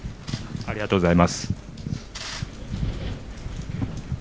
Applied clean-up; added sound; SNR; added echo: none; Wind; 9 dB; none.